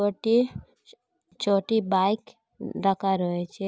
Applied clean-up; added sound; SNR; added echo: none; none; none; none.